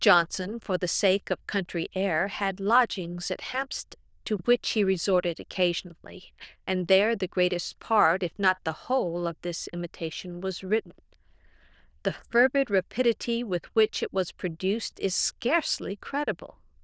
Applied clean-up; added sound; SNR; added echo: neural diffusion model UNIVERSE++.